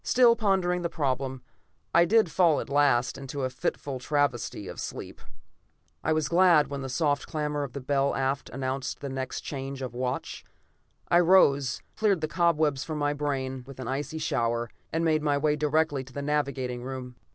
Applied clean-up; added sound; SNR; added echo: none; none; none; none.